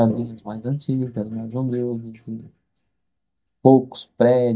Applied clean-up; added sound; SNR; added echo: neural mask model DeepFilterNet 3.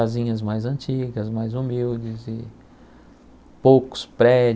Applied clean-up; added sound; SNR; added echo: none; none; none; none.